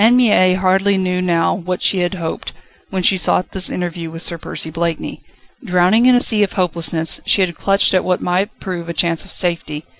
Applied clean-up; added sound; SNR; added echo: none; none; none; none.